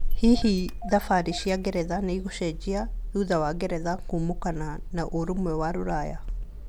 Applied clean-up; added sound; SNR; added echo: none; Engine starting / Car; 3 dB; none.